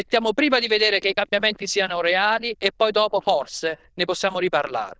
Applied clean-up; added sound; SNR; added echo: neural diffusion model UNIVERSE++.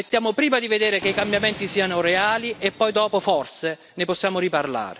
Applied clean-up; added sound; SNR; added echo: none; Thunder; 16 dB; none.